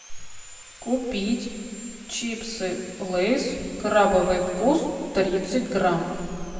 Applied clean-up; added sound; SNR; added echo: none; Sawing; 19 dB; reverberation time 2.3 s.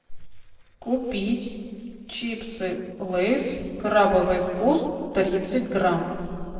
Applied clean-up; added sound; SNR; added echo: neural separator model SepFormer DNS4.